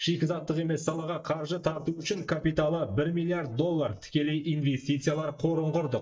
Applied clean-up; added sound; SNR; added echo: neural mask model DeepFilterNet 3.